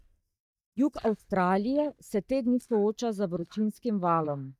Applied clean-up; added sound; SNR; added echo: neural mask model DeepFilterNet 3.